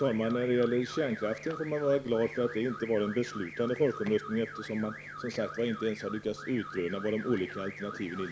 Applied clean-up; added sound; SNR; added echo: none; Alarm / Car; 13 dB; none.